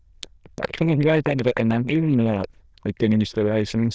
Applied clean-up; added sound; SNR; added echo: neural diffusion model UNIVERSE++.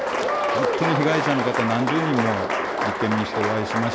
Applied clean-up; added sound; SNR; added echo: none; Applause; -1 dB; none.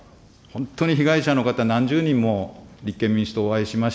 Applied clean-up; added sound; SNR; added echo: none; none; none; none.